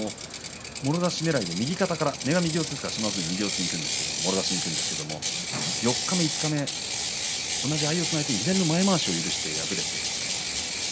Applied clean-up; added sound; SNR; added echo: none; Ratchet, pawl; 1 dB; none.